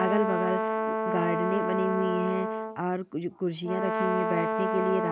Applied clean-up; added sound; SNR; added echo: none; Brass instrument; -1 dB; none.